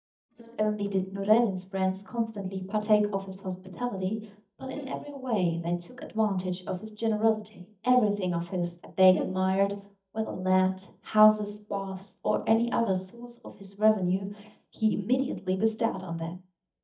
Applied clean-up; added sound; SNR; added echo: neural mask model DeepFilterNet 3.